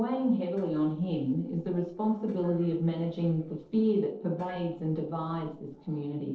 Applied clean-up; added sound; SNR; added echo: neural separator model SepFormer DNS4.